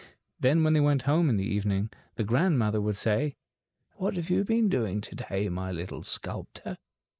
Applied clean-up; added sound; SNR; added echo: neural mask model Resemble Enhance denoiser.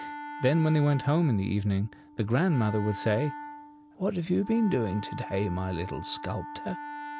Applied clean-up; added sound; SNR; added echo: none; Wind instrument, woodwind instrument; 13 dB; none.